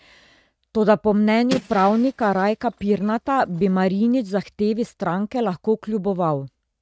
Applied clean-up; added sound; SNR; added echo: neural mask model RNNoise.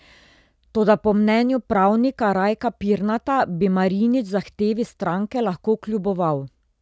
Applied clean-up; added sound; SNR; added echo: none; none; none; none.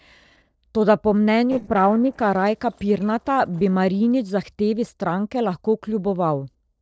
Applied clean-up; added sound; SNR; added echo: neural separator model SepFormer DNS4.